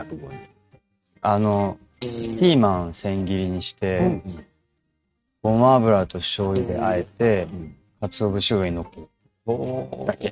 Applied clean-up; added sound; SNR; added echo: neural mask model RNNoise.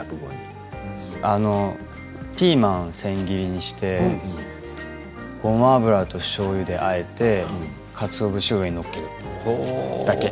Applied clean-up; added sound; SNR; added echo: none; none; none; none.